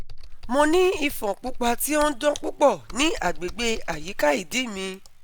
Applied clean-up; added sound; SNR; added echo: none; Computer keyboard; 8 dB; none.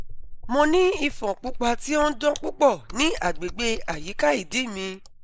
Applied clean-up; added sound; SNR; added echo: neural mask model Resemble Enhance denoiser.